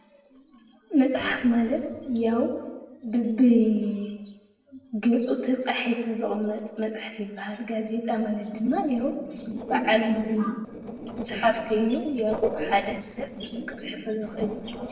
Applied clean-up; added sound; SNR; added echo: neural separator model SepFormer DNS4.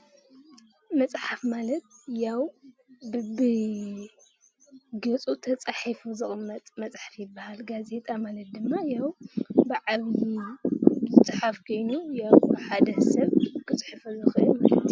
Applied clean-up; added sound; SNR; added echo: none; none; none; none.